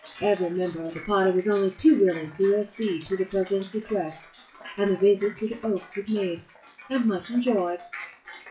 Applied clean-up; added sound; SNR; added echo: classical method WPE with log-MMSE.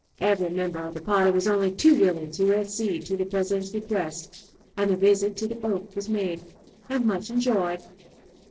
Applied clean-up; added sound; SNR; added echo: neural separator model SepFormer DNS4.